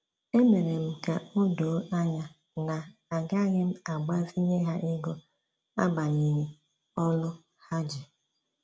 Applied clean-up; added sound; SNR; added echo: none; none; none; none.